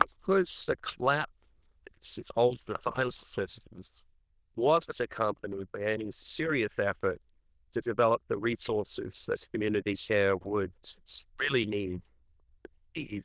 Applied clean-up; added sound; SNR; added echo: neural diffusion model UNIVERSE++.